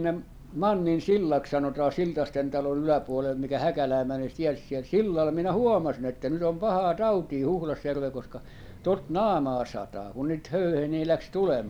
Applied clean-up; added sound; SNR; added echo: none; Train; 20 dB; none.